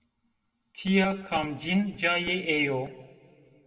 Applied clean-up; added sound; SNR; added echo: none; none; none; reverberation time 1.3 s.